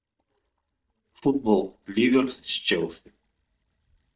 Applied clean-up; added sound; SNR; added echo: neural mask model DeepFilterNet 3.